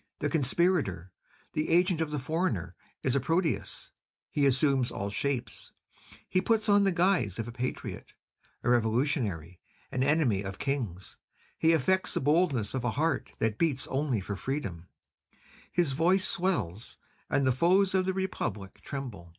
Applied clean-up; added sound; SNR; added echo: none; none; none; none.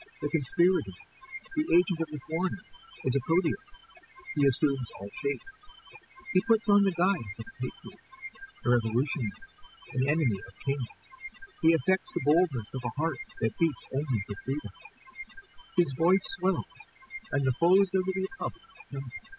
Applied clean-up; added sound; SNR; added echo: classical method spectral subtraction.